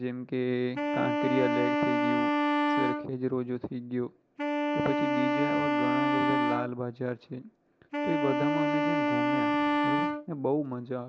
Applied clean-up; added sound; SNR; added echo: none; Wind instrument, woodwind instrument; -4 dB; none.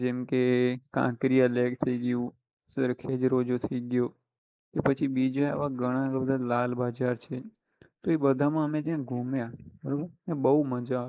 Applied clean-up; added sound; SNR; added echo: neural mask model Resemble Enhance denoiser.